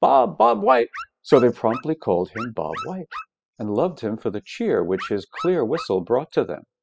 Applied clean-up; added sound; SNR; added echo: classical method spectral subtraction.